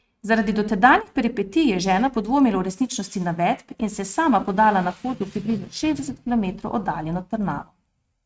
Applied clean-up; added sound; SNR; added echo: neural mask model RNNoise.